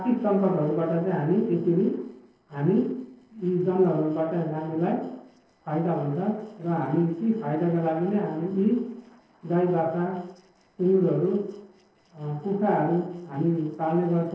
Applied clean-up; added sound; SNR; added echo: neural separator model SepFormer DNS4.